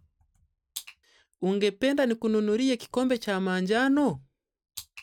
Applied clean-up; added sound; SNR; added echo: none; none; none; none.